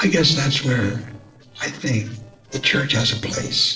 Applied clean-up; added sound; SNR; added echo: neural separator model SepFormer DNS4.